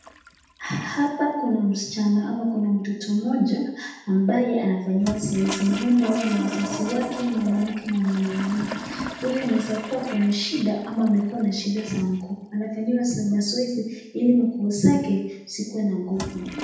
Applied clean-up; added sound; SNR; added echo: none; Toilet flush; 13 dB; reverberation time 0.8 s.